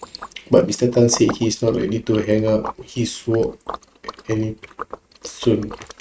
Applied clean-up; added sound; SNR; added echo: neural mask model RNNoise.